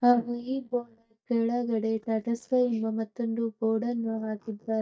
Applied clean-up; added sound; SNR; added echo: neural mask model DeepFilterNet 3.